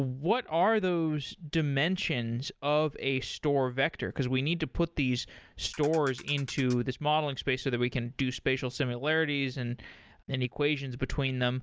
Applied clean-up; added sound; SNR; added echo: none; Ratchet, pawl; 19 dB; none.